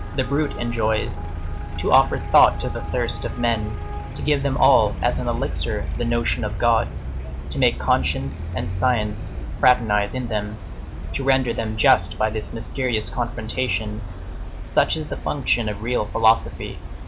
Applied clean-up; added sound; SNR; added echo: none; Traffic noise, roadway noise; 5 dB; none.